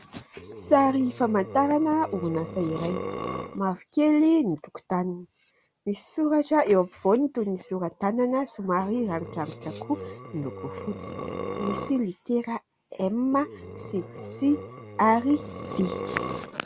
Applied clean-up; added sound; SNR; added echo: none; Burping, eructation; 10 dB; none.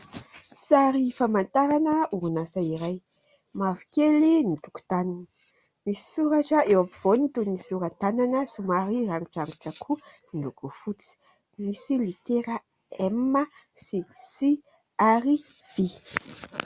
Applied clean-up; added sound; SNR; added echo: none; none; none; none.